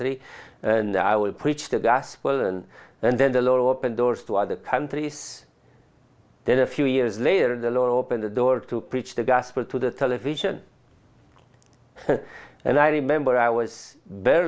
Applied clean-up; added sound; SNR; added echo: none; none; none; none.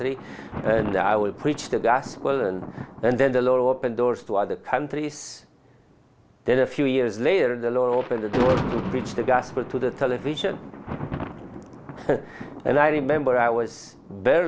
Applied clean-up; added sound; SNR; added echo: none; Thunder; 12 dB; none.